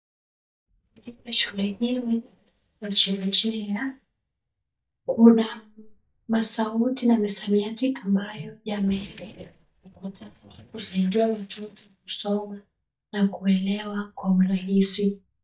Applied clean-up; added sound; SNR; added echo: neural mask model DeepFilterNet 3.